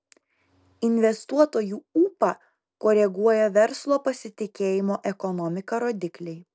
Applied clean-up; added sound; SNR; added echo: none; none; none; none.